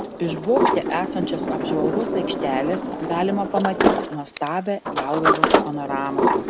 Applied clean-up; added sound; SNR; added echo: none; Sliding door; -3 dB; none.